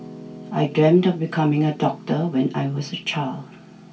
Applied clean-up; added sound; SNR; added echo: none; Piano; 18 dB; reverberation time 0.2 s.